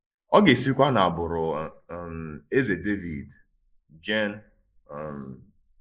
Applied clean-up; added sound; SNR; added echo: neural mask model Resemble Enhance denoiser.